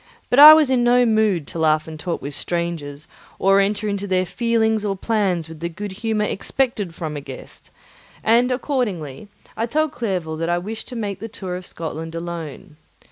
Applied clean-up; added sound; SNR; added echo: none; none; none; none.